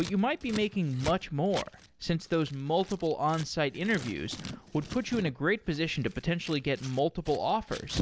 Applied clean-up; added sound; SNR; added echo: none; Scissors; 12 dB; none.